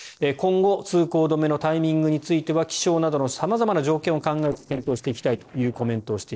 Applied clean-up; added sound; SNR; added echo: neural separator model SepFormer DNS4.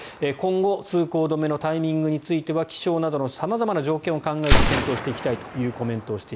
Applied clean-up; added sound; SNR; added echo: none; Gunshot, gunfire; 3 dB; none.